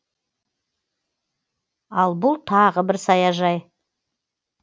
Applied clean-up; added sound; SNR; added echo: none; none; none; none.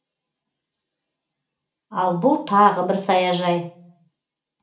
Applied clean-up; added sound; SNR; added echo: none; none; none; reverberation time 0.4 s.